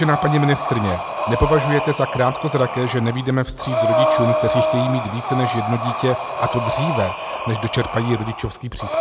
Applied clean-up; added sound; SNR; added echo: none; Breathing; 2 dB; none.